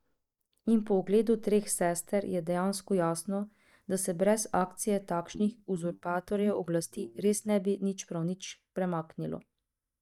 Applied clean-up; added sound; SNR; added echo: neural mask model DeepFilterNet 3.